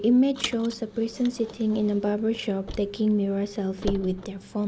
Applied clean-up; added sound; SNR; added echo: none; Car; 14 dB; none.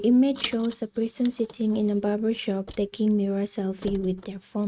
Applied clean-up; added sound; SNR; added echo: neural mask model RNNoise.